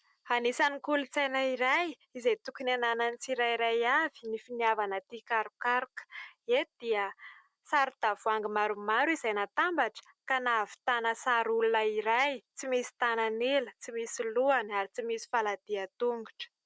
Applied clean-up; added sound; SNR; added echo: none; none; none; none.